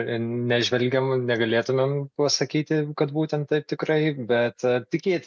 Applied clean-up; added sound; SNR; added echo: none; none; none; none.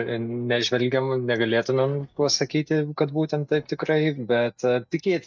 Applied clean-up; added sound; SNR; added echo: neural mask model DeepFilterNet 3.